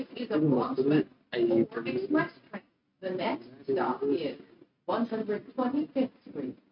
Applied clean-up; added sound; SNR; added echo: neural mask model RNNoise.